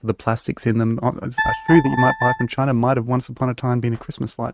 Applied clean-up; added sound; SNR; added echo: neural mask model RNNoise.